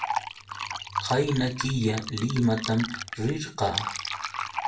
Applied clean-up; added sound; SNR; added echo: none; Fill (with liquid); 6 dB; reverberation time 0.3 s.